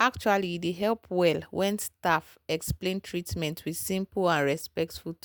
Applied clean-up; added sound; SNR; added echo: none; none; none; none.